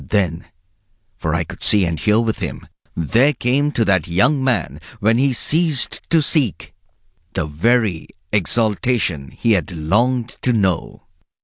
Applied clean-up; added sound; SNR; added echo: none; none; none; none.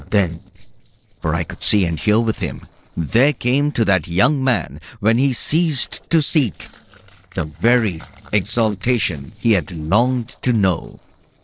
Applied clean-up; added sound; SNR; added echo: neural separator model SepFormer DNS4.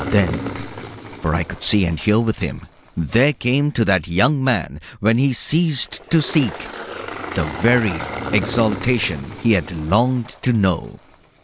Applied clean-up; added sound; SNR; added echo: none; Engine; 12 dB; none.